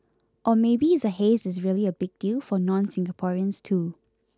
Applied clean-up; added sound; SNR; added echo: none; none; none; none.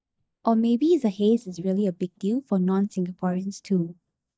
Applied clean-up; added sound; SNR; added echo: neural mask model DeepFilterNet 3.